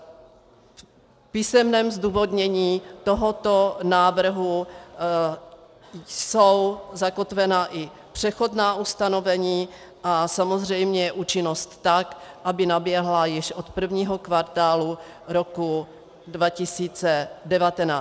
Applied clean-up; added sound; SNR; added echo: none; none; none; none.